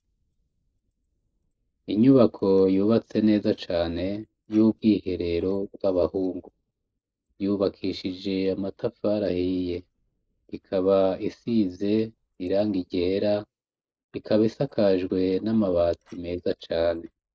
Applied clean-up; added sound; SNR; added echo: neural mask model Resemble Enhance denoiser.